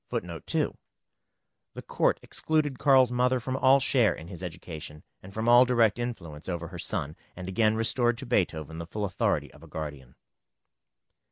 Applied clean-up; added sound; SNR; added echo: none; none; none; none.